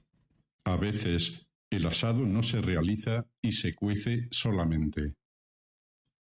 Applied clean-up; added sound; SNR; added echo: none; none; none; none.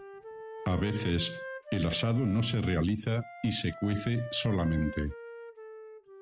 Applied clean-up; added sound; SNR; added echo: none; Wind instrument, woodwind instrument; 13 dB; none.